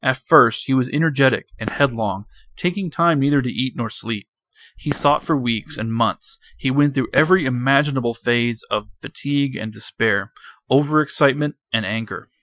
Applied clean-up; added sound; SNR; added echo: classical method Wiener filter.